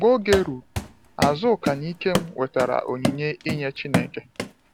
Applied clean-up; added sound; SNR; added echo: none; Run; 5 dB; none.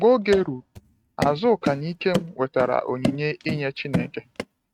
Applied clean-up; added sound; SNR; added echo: neural mask model RNNoise.